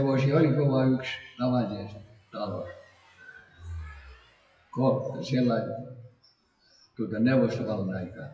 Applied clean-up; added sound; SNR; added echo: classical method WPE with log-MMSE.